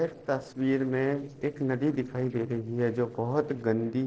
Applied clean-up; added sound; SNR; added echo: neural separator model SepFormer DNS4.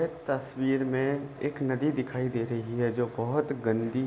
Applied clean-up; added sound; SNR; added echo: none; none; none; none.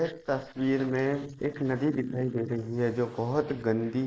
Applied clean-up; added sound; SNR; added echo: neural mask model Resemble Enhance denoiser.